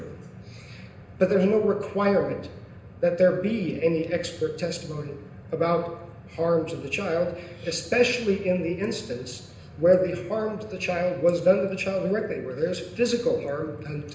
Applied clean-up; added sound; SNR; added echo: none; none; none; reverberation time 0.9 s.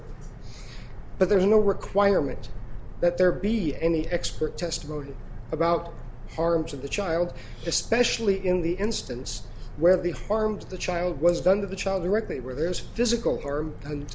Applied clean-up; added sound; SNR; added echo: none; none; none; none.